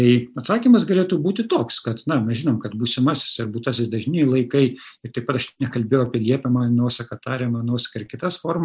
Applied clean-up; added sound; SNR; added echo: none; none; none; none.